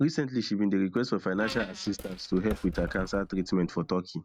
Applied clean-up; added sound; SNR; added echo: neural mask model RNNoise.